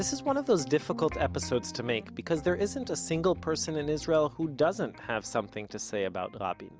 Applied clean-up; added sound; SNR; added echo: none; none; none; none.